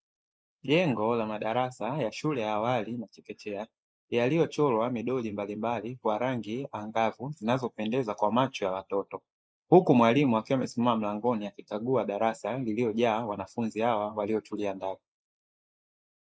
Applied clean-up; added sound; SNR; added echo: neural mask model Resemble Enhance denoiser.